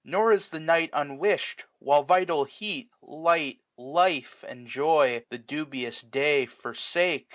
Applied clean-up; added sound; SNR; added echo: none; none; none; none.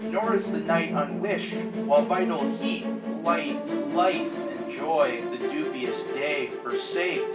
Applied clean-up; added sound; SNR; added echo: none; Musical instrument; 2 dB; reverberation time 0.3 s.